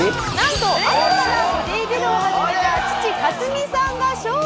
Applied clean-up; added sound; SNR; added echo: none; Cheering; 9 dB; none.